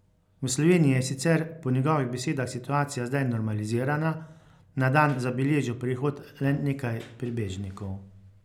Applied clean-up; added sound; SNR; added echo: none; none; none; none.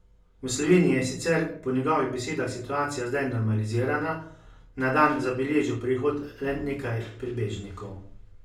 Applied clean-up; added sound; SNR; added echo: none; none; none; reverberation time 0.4 s.